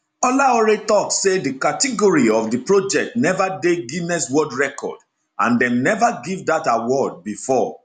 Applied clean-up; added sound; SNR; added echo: none; none; none; none.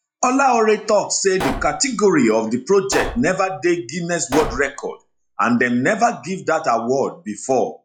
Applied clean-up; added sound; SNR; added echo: classical method log-MMSE.